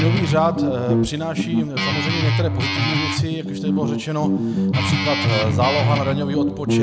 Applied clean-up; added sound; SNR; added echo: none; Guitar; -3 dB; none.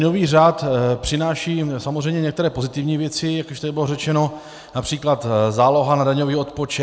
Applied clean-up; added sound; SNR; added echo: none; none; none; none.